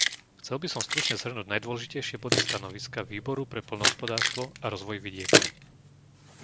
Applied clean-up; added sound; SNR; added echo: none; Keys jangling; -5 dB; none.